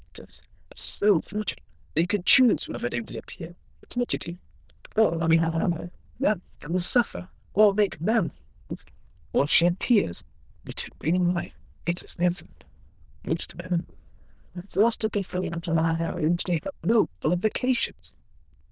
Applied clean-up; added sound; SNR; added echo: neural diffusion model UNIVERSE++.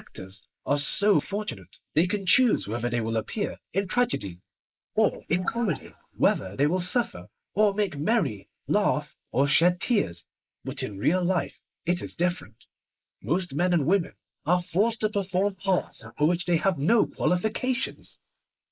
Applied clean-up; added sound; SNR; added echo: neural mask model Resemble Enhance denoiser.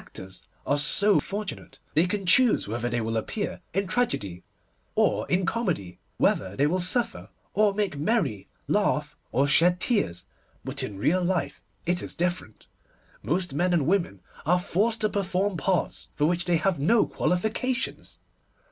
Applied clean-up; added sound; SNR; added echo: none; none; none; none.